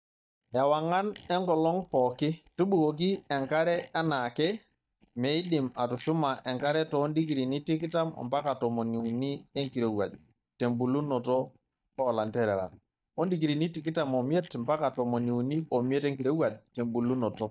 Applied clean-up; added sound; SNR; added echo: neural mask model DeepFilterNet 3.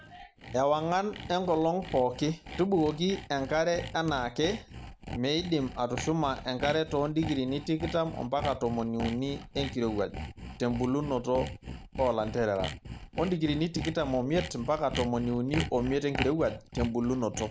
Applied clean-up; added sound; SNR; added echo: none; Sawing; 10 dB; none.